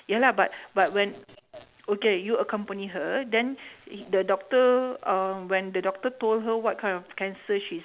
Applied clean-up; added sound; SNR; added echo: none; none; none; none.